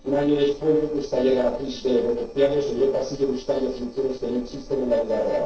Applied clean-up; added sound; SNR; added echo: neural separator model SepFormer DNS4.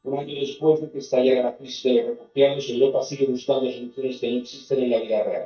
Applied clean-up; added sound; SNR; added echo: neural mask model DeepFilterNet 3.